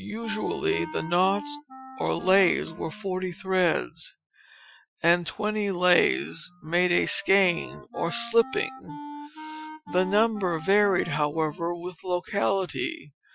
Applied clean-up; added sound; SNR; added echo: classical method Wiener filter.